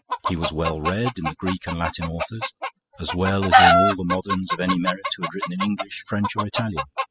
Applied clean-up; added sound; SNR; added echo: classical method spectral subtraction.